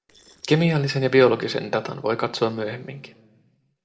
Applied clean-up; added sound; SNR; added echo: neural separator model SepFormer DNS4.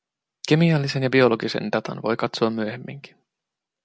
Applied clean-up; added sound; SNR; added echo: none; none; none; none.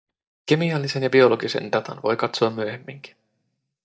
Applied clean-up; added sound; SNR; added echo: neural mask model DeepFilterNet 3.